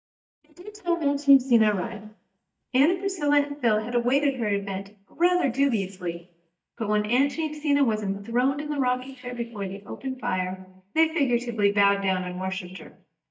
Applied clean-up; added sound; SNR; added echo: neural mask model DeepFilterNet 3.